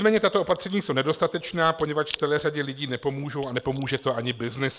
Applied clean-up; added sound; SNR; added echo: neural mask model Resemble Enhance denoiser.